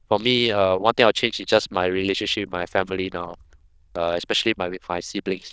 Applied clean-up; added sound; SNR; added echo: neural diffusion model UNIVERSE++.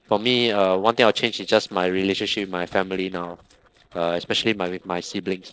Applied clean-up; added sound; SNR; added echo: neural separator model SepFormer DNS4.